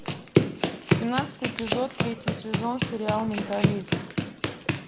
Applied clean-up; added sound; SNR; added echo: none; Run; -4 dB; none.